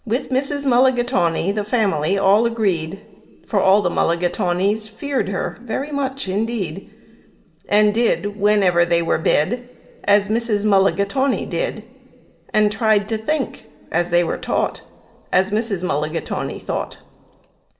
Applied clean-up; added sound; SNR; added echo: none; none; none; reverberation time 2.1 s.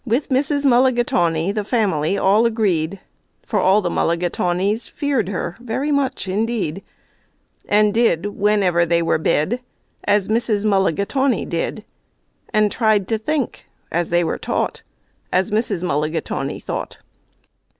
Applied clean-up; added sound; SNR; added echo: none; none; none; none.